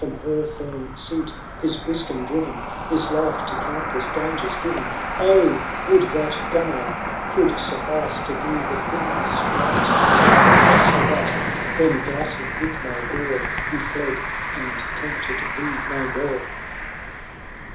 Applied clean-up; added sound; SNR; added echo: none; Cricket; -2 dB; reverberation time 0.4 s.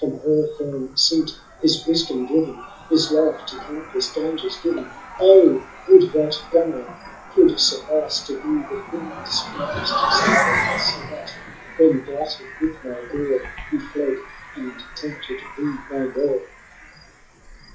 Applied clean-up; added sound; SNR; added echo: classical method WPE with log-MMSE.